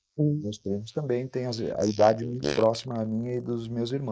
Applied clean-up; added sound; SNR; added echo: neural mask model Resemble Enhance denoiser.